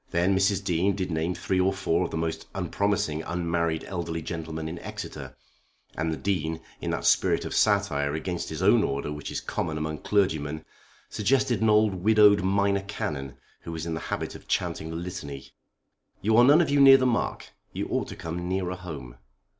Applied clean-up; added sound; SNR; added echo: none; none; none; none.